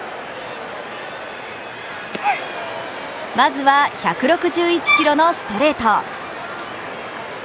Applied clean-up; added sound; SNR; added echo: none; Bowed string instrument; 0 dB; none.